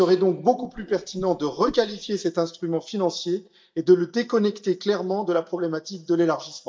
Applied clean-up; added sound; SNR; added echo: neural mask model DeepFilterNet 3.